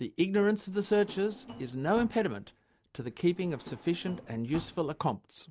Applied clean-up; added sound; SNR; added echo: none; Drawer open or close; 18 dB; none.